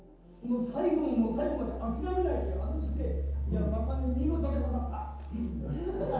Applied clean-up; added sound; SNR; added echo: none; Engine; 2 dB; reverberation time 0.9 s.